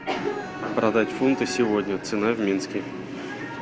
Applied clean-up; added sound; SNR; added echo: none; Bowed string instrument; 14 dB; none.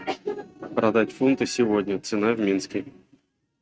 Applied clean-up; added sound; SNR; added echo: neural mask model RNNoise.